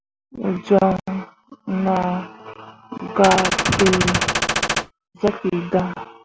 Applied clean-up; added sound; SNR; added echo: none; Gunshot, gunfire; -1 dB; none.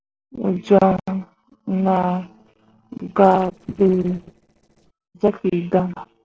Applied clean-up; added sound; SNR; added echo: neural separator model SepFormer DNS4.